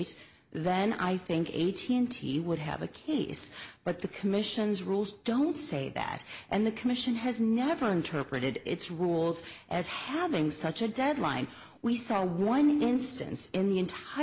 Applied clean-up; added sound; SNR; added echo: none; none; none; none.